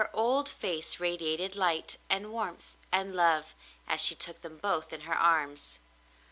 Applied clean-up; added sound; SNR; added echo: none; none; none; none.